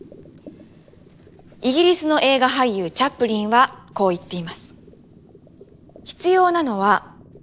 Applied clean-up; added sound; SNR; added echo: none; none; none; none.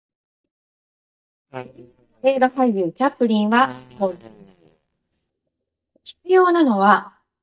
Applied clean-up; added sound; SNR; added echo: neural mask model DeepFilterNet 3.